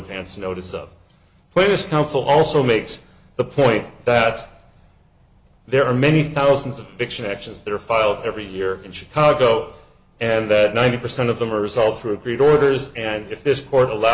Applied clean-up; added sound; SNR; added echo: none; none; none; none.